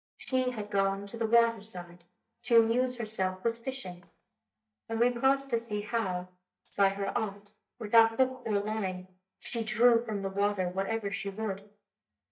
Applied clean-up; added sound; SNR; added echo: neural mask model DeepFilterNet 3.